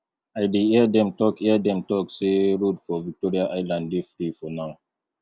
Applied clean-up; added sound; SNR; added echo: none; none; none; none.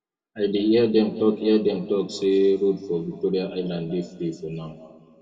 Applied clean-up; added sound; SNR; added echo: none; none; none; reverberation time 1.6 s.